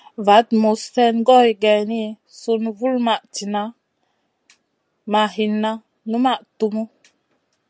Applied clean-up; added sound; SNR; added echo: none; none; none; none.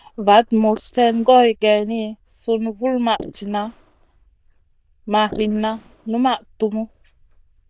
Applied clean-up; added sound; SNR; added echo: neural diffusion model UNIVERSE++.